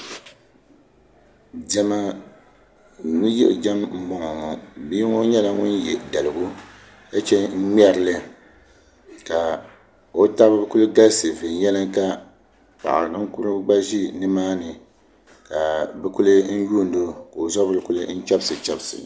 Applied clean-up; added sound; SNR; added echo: none; none; none; none.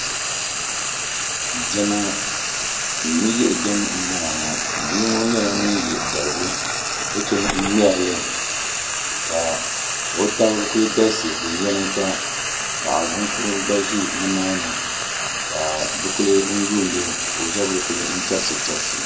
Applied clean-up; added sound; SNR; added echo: none; Frying (food); 0 dB; reverberation time 1.4 s.